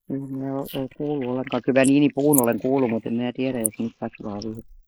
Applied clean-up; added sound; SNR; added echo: neural mask model Resemble Enhance denoiser.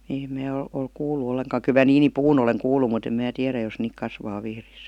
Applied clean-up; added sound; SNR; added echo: none; none; none; none.